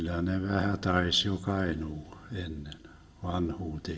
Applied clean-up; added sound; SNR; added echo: none; none; none; reverberation time 1.0 s.